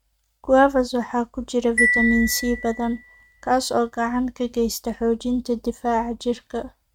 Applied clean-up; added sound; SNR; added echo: neural mask model RNNoise.